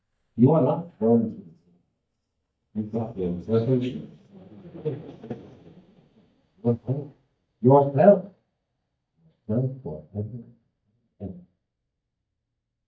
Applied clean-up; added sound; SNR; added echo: neural mask model DeepFilterNet 3.